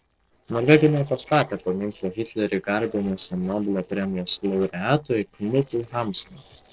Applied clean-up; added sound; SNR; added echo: neural separator model SepFormer DNS4.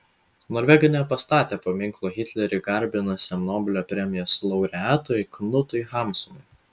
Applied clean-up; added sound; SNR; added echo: none; none; none; none.